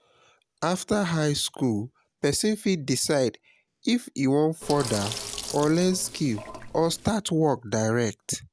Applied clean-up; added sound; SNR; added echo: none; Sink (filling or washing); 10 dB; none.